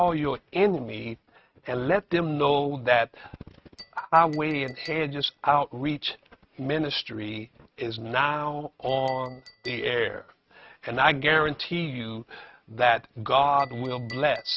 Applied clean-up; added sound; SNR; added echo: neural mask model RNNoise.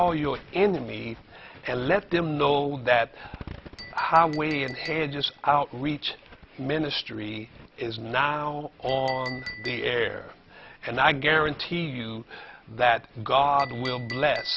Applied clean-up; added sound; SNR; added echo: none; Chink, clink; 19 dB; none.